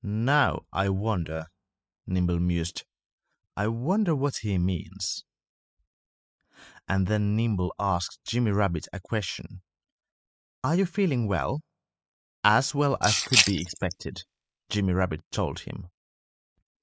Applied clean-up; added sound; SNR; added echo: classical method spectral subtraction.